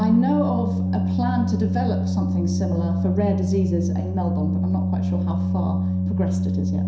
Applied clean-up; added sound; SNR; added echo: none; Organ; -4 dB; reverberation time 0.7 s.